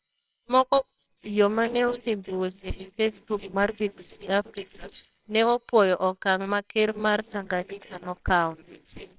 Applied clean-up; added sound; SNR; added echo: neural separator model SepFormer WHAMR!.